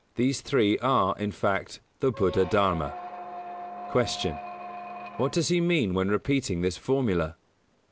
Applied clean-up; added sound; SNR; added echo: none; Squeak; 11 dB; none.